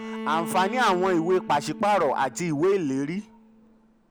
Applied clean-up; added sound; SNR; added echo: none; Bowed string instrument; 12 dB; none.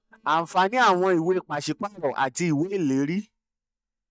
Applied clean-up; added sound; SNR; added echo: neural mask model DeepFilterNet 3.